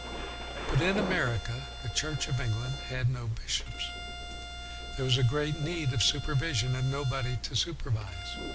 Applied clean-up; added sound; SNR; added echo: none; Thunder + Bowed string instrument; 10 dB; none.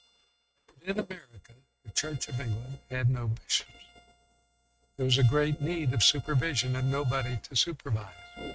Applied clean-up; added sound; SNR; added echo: neural mask model RNNoise.